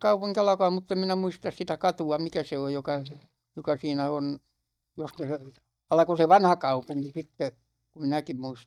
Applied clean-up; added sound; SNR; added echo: neural mask model DeepFilterNet 3.